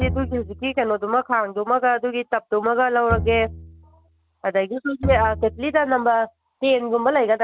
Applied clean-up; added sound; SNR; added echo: none; Bowed string instrument; 10 dB; none.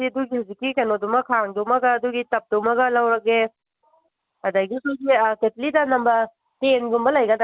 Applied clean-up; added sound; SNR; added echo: none; none; none; none.